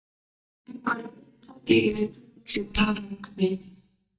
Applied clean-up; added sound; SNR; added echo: neural mask model DeepFilterNet 3.